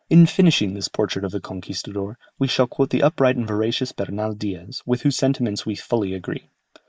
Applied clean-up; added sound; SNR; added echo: neural mask model Resemble Enhance denoiser.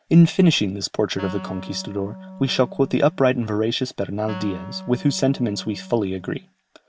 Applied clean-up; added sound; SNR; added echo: none; Wind instrument, woodwind instrument; 16 dB; none.